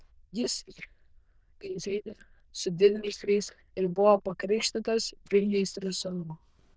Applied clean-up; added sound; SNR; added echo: neural diffusion model UNIVERSE++.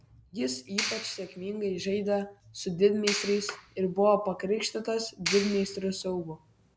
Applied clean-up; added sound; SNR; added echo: none; Clapping; 8 dB; none.